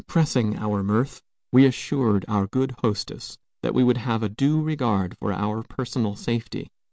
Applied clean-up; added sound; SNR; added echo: none; none; none; none.